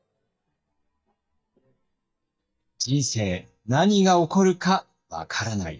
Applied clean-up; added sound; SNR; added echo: neural mask model DeepFilterNet 3.